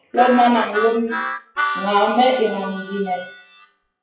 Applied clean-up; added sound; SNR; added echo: classical method WPE with log-MMSE.